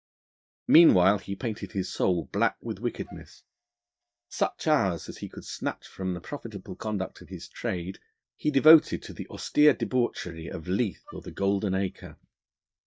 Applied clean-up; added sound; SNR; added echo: neural mask model DeepFilterNet 3.